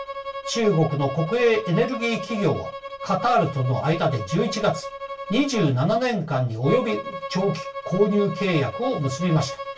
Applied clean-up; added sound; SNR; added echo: none; Bowed string instrument; 10 dB; reverberation time 0.2 s.